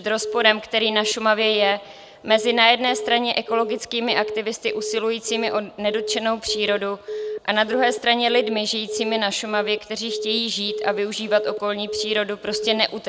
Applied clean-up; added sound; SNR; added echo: none; Telephone; 8 dB; none.